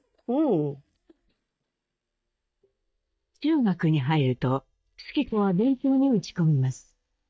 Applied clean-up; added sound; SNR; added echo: neural mask model DeepFilterNet 3.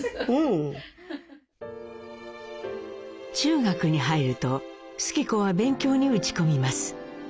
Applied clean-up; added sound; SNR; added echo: none; none; none; none.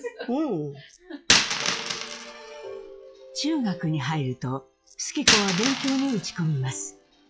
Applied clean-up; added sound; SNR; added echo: classical method log-MMSE.